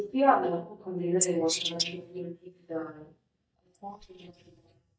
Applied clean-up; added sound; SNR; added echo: neural mask model DeepFilterNet 3.